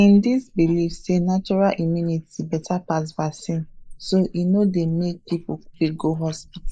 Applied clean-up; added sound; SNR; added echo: neural mask model Resemble Enhance denoiser.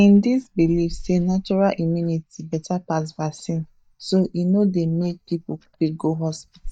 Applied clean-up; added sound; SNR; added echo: neural mask model DeepFilterNet 3.